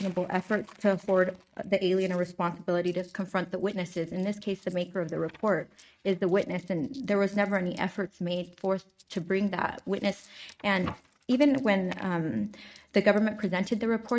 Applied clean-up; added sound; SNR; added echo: neural mask model RNNoise.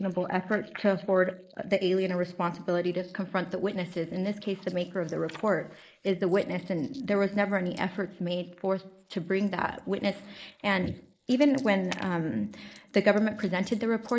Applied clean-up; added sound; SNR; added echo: neural mask model Resemble Enhance denoiser.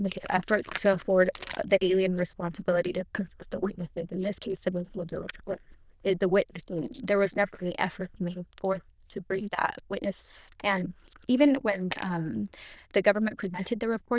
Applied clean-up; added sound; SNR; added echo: neural diffusion model UNIVERSE++.